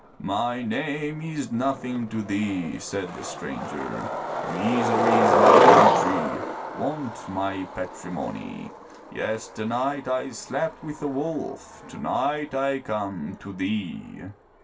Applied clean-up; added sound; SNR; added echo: none; Skateboard; -3 dB; reverberation time 0.2 s.